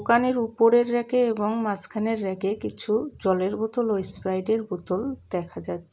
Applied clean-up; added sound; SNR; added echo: none; none; none; none.